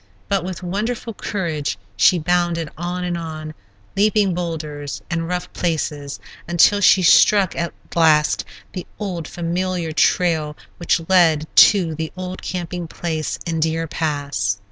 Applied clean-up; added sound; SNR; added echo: none; none; none; none.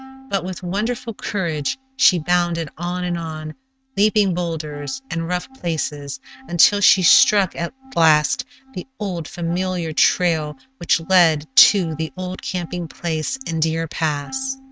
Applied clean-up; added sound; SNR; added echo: neural mask model RNNoise.